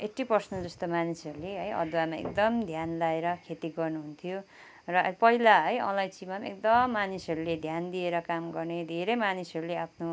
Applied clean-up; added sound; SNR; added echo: none; none; none; none.